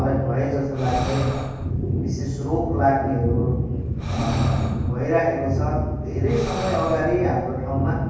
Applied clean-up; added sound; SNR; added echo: none; Breathing; 14 dB; reverberation time 1.3 s.